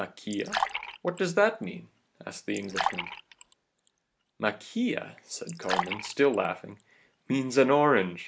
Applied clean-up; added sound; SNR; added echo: none; Fill (with liquid); 7 dB; none.